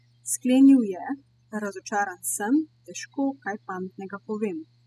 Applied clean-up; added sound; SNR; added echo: classical method spectral subtraction.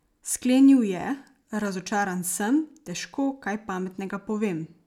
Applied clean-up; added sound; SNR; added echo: none; none; none; none.